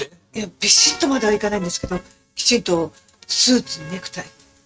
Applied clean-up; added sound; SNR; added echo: neural mask model RNNoise.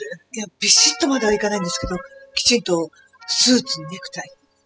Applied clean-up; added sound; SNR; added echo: classical method spectral subtraction.